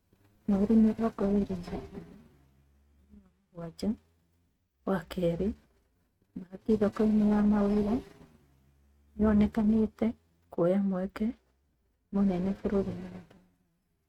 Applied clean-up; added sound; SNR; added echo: neural mask model RNNoise.